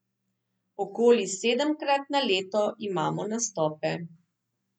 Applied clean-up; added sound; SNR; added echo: none; none; none; none.